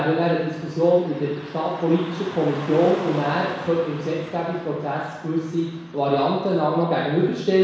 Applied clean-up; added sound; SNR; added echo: none; Car passing by / Traffic noise, roadway noise; 17 dB; reverberation time 1.1 s.